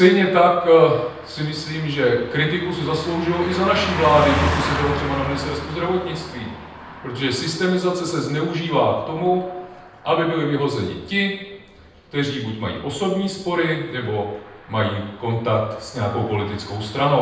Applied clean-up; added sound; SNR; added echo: none; Car passing by; 11 dB; reverberation time 0.9 s.